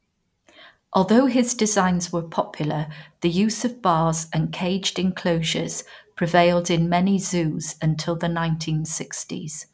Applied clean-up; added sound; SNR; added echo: none; none; none; none.